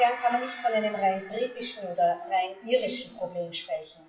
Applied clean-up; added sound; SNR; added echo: classical method WPE with log-MMSE.